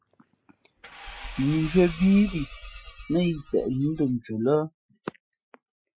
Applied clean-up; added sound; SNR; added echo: classical method Wiener filter.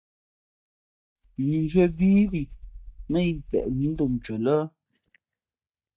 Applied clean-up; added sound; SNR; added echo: neural mask model DeepFilterNet 3.